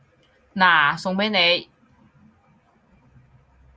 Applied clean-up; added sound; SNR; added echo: none; none; none; none.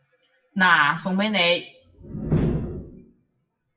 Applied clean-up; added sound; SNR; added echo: classical method WPE with log-MMSE.